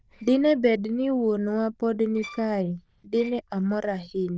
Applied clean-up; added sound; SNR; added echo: neural diffusion model UNIVERSE++.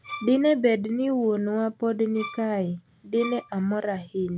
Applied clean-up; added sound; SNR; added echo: none; Bowed string instrument; 16 dB; none.